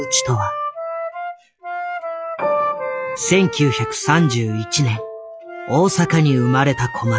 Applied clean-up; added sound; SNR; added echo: classical method log-MMSE.